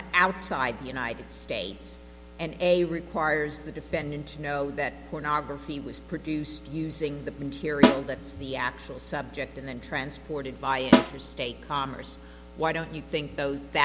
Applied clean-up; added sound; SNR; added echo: none; Snare drum; -4 dB; none.